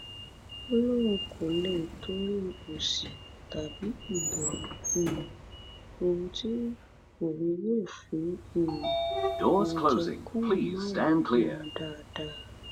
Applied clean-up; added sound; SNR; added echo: none; Sliding door; 0 dB; none.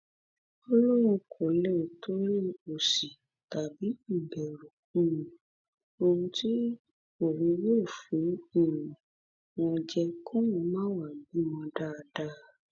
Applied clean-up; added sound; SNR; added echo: none; none; none; none.